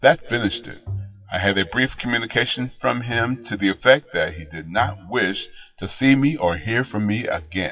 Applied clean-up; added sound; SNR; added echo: classical method WPE with log-MMSE.